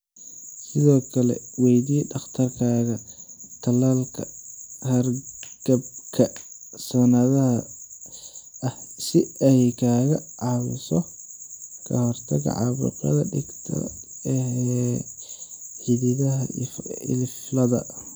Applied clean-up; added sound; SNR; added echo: none; none; none; none.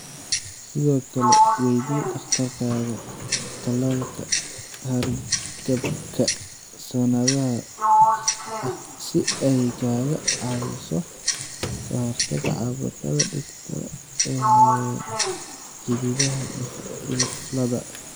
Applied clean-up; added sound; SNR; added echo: none; Sliding door + Tick-tock; -1 dB; none.